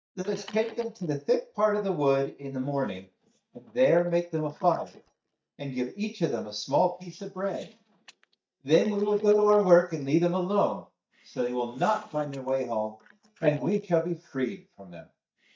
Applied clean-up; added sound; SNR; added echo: neural mask model DeepFilterNet 3.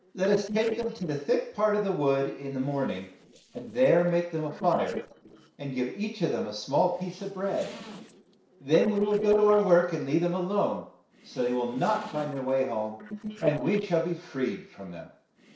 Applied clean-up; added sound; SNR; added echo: neural separator model SepFormer DNS4.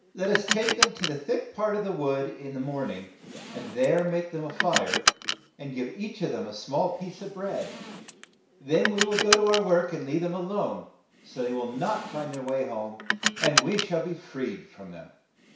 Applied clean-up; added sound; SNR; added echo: none; Car; 3 dB; reverberation time 0.6 s.